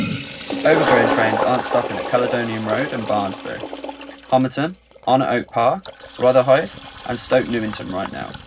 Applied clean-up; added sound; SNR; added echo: none; Toilet flush; 6 dB; reverberation time 0.3 s.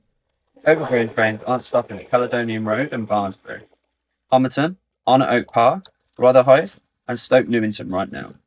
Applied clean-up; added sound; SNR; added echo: neural mask model DeepFilterNet 3.